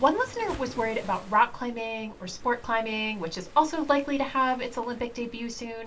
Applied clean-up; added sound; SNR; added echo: none; Waves, surf; 20 dB; reverberation time 0.2 s.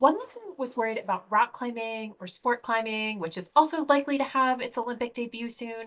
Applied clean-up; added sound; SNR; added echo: neural mask model DeepFilterNet 3.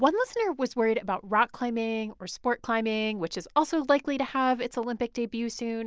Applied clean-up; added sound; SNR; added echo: none; none; none; none.